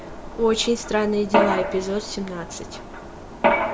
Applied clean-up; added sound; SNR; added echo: none; Mechanisms; 1 dB; none.